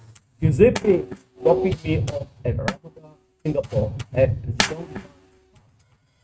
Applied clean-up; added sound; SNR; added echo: neural mask model RNNoise.